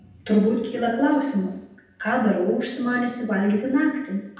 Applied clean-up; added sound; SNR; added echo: none; none; none; reverberation time 0.9 s.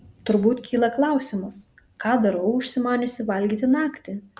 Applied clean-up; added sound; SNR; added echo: none; none; none; none.